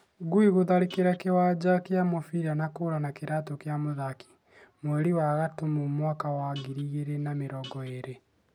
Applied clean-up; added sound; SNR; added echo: none; Guitar; 20 dB; none.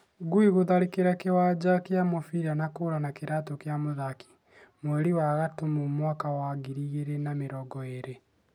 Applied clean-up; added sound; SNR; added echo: none; none; none; none.